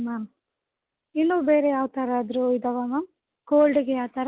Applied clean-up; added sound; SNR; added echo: none; none; none; none.